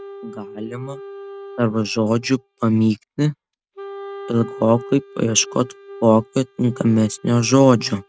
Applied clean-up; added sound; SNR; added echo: neural mask model RNNoise.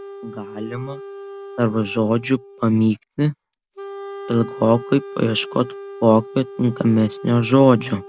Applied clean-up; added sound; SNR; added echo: none; Wind instrument, woodwind instrument; 15 dB; none.